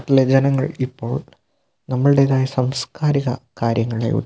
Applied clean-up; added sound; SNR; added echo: none; none; none; none.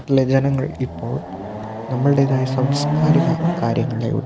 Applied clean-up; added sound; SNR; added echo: none; Chatter / Car passing by / Motorcycle / Traffic noise, roadway noise / Accelerating, revving, vroom; 3 dB; none.